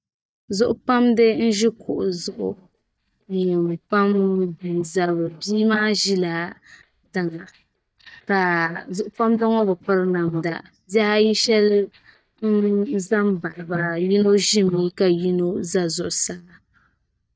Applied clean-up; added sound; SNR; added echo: neural mask model DeepFilterNet 3.